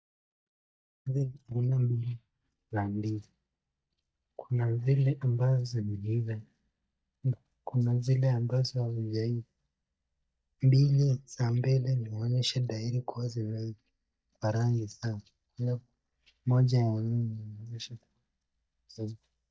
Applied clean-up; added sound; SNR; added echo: neural mask model DeepFilterNet 3.